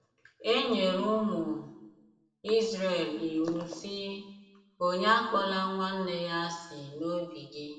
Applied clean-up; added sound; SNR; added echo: none; none; none; reverberation time 0.9 s.